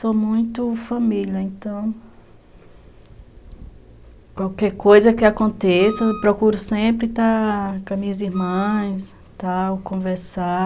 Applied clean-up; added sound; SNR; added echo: none; Wind instrument, woodwind instrument; 15 dB; none.